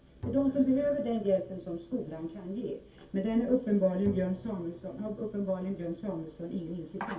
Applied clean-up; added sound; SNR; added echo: none; Bowed string instrument; 17 dB; reverberation time 0.2 s.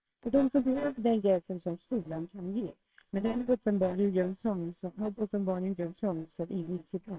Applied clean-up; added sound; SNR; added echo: neural separator model SepFormer WHAMR!.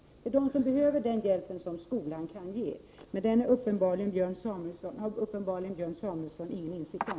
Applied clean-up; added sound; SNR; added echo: none; none; none; none.